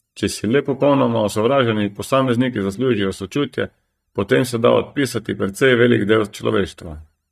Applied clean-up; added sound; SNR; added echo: neural mask model DeepFilterNet 3.